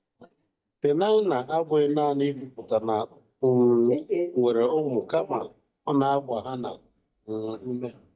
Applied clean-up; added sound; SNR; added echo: neural mask model DeepFilterNet 3.